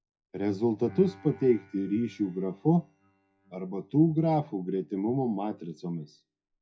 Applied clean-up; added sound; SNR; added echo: classical method WPE with log-MMSE.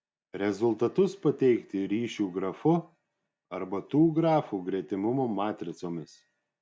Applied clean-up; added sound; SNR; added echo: none; none; none; none.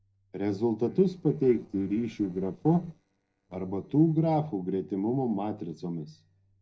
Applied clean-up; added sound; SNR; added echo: neural separator model SepFormer DNS4.